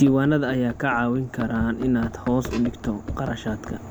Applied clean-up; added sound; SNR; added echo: none; Run; 13 dB; none.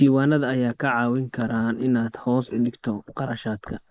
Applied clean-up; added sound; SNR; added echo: neural mask model Resemble Enhance denoiser.